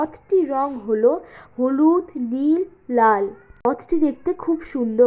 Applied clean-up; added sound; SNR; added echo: none; none; none; none.